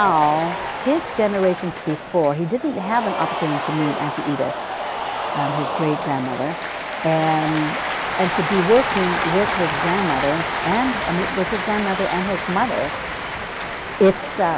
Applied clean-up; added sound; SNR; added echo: none; Cheering; 3 dB; none.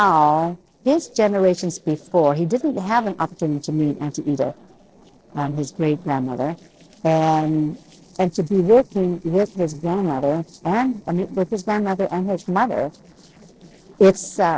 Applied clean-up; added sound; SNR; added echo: neural separator model SepFormer DNS4.